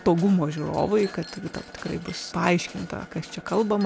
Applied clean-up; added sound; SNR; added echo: none; Mechanisms + Chink, clink; 18 dB; none.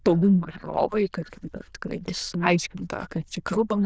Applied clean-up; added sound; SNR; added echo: neural diffusion model UNIVERSE++.